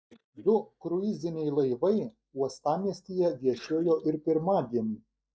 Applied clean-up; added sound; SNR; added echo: neural mask model DeepFilterNet 3.